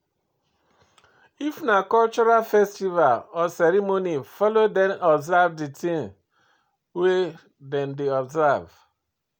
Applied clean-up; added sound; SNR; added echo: none; none; none; none.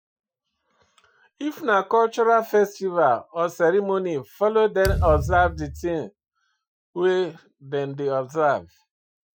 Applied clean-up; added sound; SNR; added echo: classical method Wiener filter.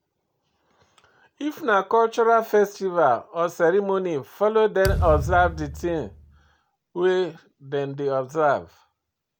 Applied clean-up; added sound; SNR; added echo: none; Thump, thud; 6 dB; none.